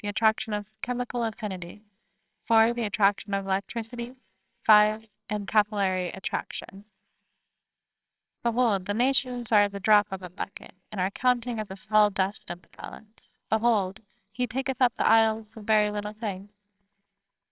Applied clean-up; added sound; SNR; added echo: neural separator model SepFormer WHAMR!.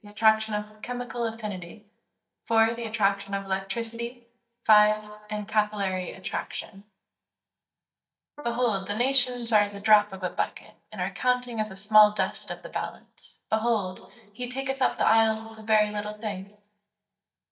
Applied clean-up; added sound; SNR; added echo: neural mask model DeepFilterNet 3.